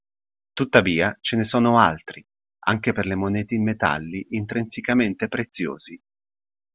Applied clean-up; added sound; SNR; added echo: none; none; none; none.